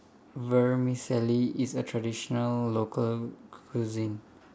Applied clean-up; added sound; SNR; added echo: none; none; none; none.